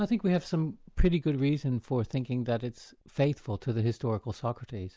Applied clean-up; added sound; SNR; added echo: none; none; none; none.